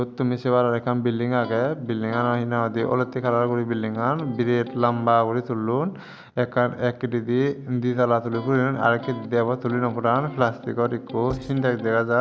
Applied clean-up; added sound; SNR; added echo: none; Electric guitar + Writing; 15 dB; none.